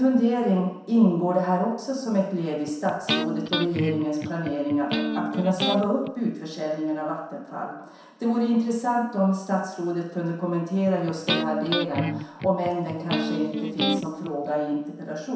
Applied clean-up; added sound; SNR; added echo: none; Electric guitar; 4 dB; reverberation time 0.7 s.